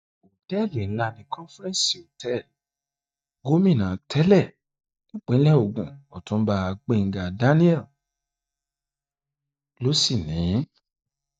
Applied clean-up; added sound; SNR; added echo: neural mask model DeepFilterNet 3.